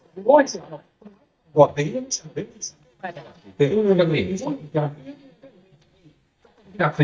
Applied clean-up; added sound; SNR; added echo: neural mask model DeepFilterNet 3.